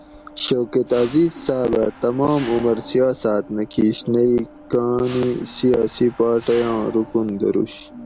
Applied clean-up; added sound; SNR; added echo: none; Mechanisms; 19 dB; none.